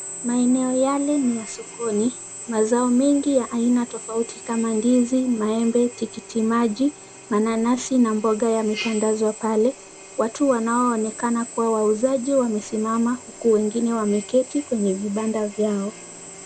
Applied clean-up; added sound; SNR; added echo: none; Drill; 14 dB; none.